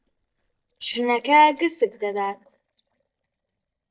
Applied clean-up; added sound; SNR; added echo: neural mask model DeepFilterNet 3.